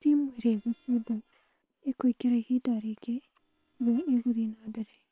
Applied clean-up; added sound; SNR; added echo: neural separator model SepFormer WHAM!.